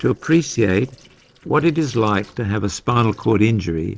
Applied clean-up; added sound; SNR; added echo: neural separator model SepFormer DNS4.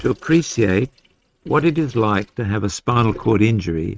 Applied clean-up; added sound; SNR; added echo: neural mask model RNNoise.